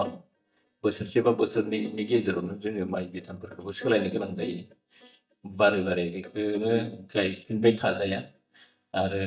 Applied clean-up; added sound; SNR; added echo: neural mask model DeepFilterNet 3.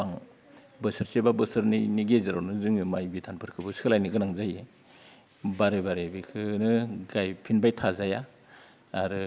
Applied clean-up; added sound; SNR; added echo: none; none; none; none.